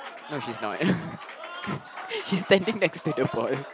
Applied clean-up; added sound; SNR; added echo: none; Applause / Crowd; 11 dB; none.